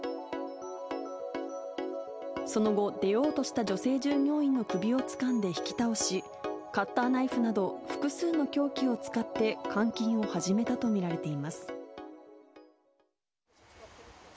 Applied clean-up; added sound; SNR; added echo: none; none; none; none.